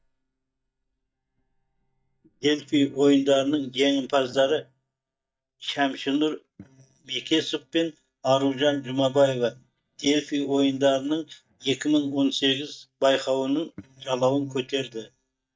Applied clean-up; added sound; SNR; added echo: neural mask model DeepFilterNet 3.